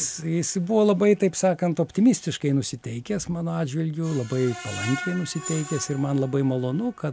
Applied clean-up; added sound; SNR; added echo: none; Screech; 17 dB; none.